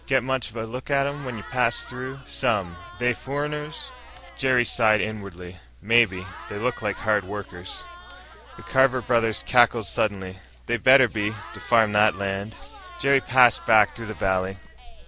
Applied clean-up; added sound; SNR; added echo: none; Crowd / Cheering; 19 dB; none.